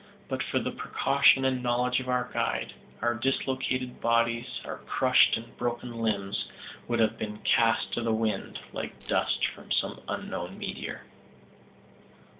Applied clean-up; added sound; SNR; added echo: none; Keys jangling; 14 dB; none.